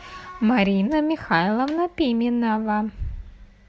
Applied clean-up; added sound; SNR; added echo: none; none; none; none.